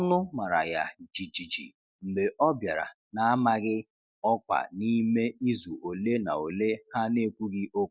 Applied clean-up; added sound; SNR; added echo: none; none; none; none.